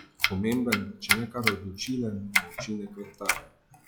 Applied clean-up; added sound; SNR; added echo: classical method log-MMSE.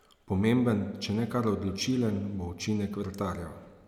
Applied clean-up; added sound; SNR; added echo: none; none; none; none.